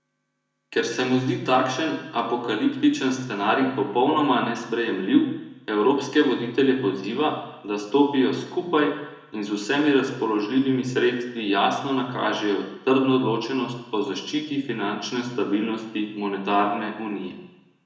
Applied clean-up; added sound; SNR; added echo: none; none; none; reverberation time 0.9 s.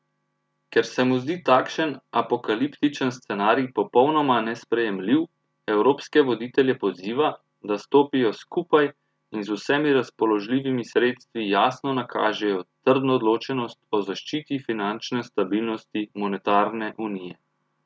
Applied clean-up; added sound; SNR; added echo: none; none; none; none.